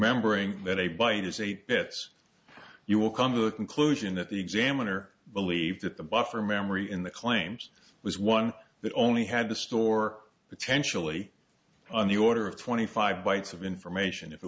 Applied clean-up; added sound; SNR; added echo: none; none; none; none.